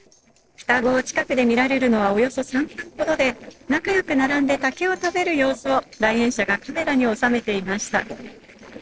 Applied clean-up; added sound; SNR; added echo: neural separator model SepFormer DNS4.